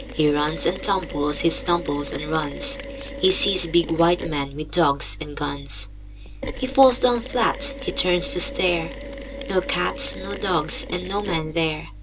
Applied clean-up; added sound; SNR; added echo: none; Mechanisms; 11 dB; reverberation time 0.2 s.